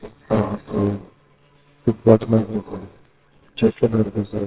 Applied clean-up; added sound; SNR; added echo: neural separator model SepFormer WHAMR!.